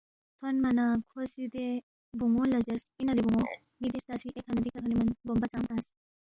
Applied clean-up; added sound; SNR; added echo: none; Frog; 19 dB; none.